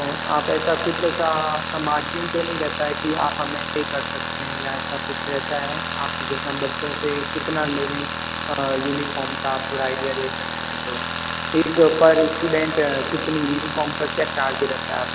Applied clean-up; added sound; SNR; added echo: none; Tools; 2 dB; none.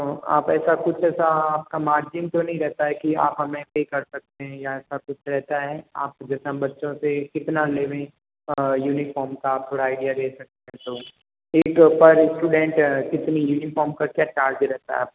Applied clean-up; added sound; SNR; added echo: none; none; none; none.